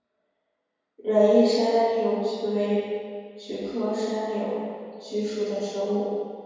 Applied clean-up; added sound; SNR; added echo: none; none; none; reverberation time 1.9 s.